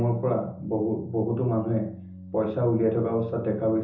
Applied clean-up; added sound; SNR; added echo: none; Organ; 15 dB; reverberation time 0.6 s.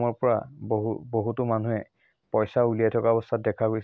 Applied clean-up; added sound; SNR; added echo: none; none; none; none.